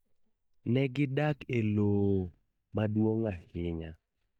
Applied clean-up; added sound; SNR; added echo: neural mask model DeepFilterNet 3.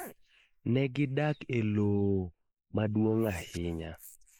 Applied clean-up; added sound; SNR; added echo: neural mask model Resemble Enhance denoiser.